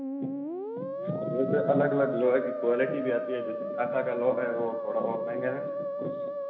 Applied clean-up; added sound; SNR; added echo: none; Musical instrument; 4 dB; reverberation time 1.1 s.